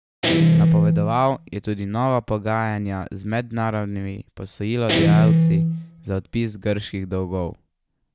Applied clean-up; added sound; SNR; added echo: none; Guitar; -4 dB; none.